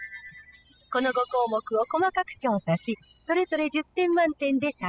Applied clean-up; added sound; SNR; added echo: classical method spectral subtraction.